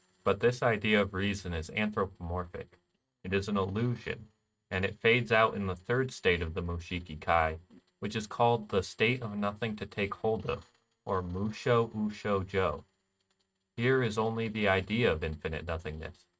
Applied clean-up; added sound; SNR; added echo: neural mask model RNNoise.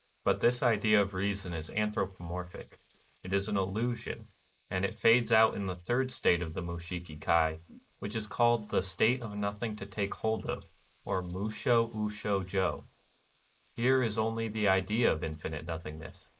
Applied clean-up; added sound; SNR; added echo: neural mask model Resemble Enhance denoiser.